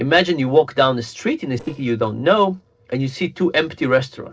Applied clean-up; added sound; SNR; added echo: neural separator model SepFormer DNS4.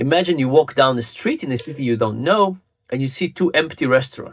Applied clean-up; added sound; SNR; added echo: neural mask model DeepFilterNet 3.